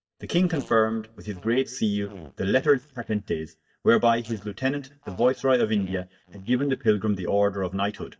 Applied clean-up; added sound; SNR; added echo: neural mask model DeepFilterNet 3.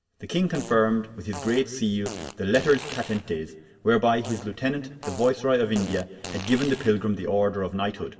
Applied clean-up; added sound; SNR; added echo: none; Fart; 14 dB; reverberation time 1.9 s.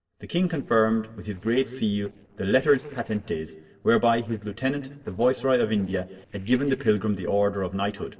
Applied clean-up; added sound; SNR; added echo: neural separator model SepFormer DNS4.